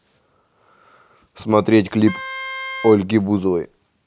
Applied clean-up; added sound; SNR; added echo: none; Wind instrument, woodwind instrument; 13 dB; none.